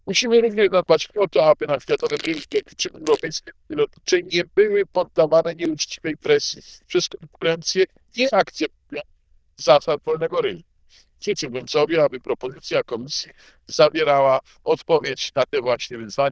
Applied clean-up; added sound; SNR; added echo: neural diffusion model UNIVERSE++.